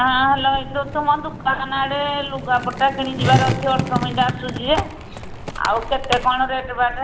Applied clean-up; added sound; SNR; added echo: none; Skateboard; 6 dB; none.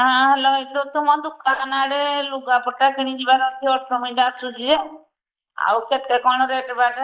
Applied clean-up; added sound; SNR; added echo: neural mask model Resemble Enhance denoiser.